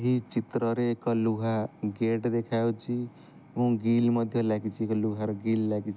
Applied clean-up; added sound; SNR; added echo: none; none; none; none.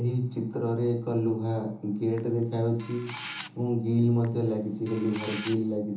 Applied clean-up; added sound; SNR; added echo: none; Camera; 16 dB; reverberation time 1.2 s.